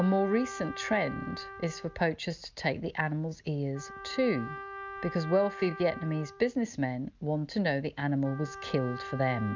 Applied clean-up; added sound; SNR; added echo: none; Trumpet; 13 dB; none.